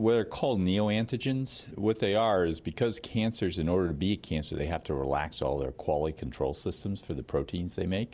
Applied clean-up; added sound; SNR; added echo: none; none; none; none.